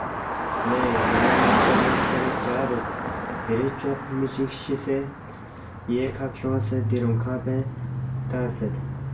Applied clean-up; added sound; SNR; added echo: none; Car passing by; -2 dB; reverberation time 0.3 s.